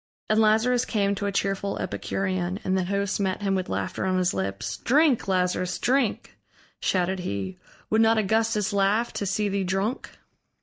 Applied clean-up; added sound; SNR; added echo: neural mask model DeepFilterNet 3.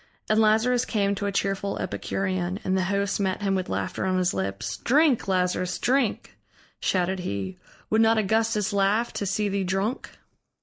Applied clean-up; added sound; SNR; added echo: neural mask model Resemble Enhance denoiser.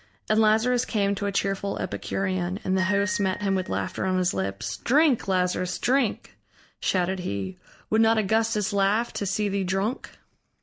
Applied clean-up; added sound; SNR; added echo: none; Glockenspiel; 14 dB; none.